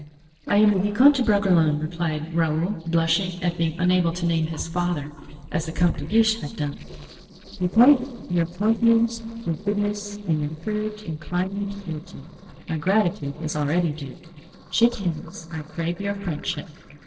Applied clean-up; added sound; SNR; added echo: neural separator model SepFormer DNS4.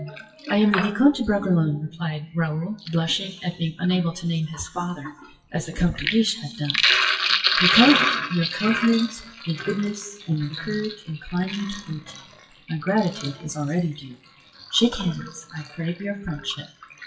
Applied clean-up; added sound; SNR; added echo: classical method WPE with log-MMSE.